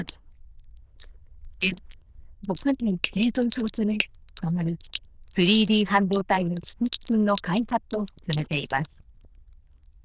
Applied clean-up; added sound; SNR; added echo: neural diffusion model UNIVERSE++.